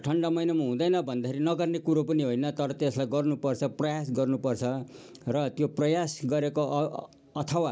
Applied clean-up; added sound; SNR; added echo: none; none; none; none.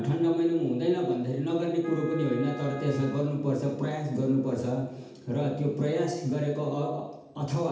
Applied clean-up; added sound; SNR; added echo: none; Wind instrument, woodwind instrument; 19 dB; reverberation time 0.8 s.